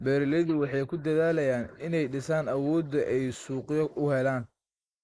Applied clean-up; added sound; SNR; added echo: neural mask model Resemble Enhance denoiser.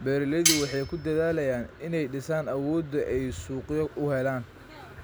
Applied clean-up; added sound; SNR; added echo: none; Cutlery, silverware; 0 dB; none.